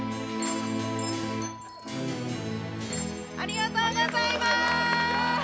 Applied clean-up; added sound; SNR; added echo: none; Door / Chime; 15 dB; none.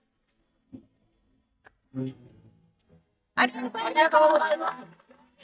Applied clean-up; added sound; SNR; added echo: neural mask model DeepFilterNet 3.